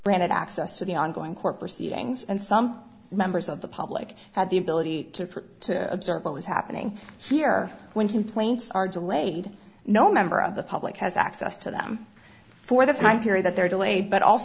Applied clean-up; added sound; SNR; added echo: none; none; none; none.